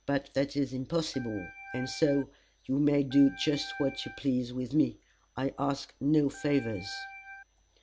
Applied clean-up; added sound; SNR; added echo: none; Organ; 15 dB; none.